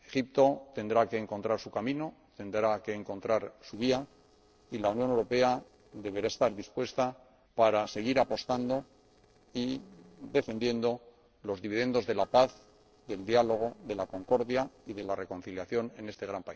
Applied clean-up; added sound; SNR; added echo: neural separator model SepFormer DNS4.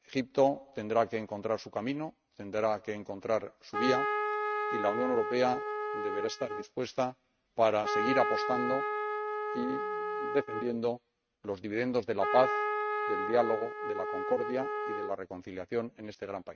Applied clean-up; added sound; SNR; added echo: neural mask model RNNoise.